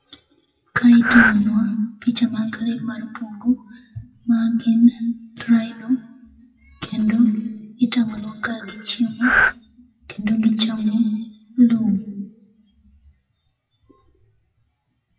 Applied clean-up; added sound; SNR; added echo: classical method WPE with log-MMSE.